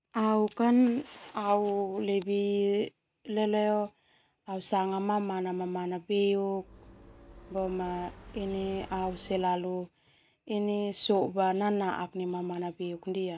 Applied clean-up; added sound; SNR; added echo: none; Motorcycle; 18 dB; none.